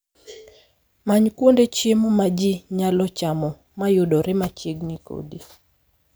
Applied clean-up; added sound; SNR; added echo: none; none; none; none.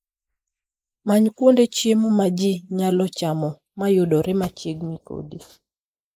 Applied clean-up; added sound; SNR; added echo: neural mask model Resemble Enhance denoiser.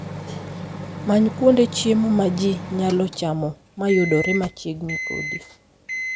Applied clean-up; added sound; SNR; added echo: none; Microwave oven; 10 dB; none.